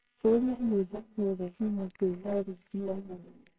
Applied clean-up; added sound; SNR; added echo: neural separator model SepFormer WHAMR!.